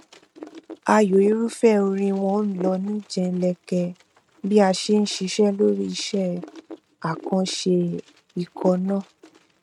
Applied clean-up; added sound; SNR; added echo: neural mask model RNNoise.